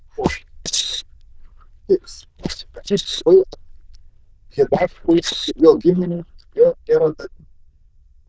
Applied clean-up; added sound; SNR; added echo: neural diffusion model UNIVERSE++.